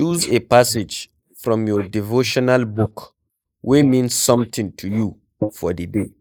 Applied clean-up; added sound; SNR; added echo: neural mask model Resemble Enhance denoiser.